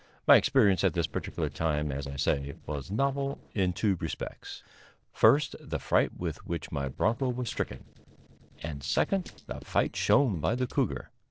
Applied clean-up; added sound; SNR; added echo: neural separator model SepFormer DNS4.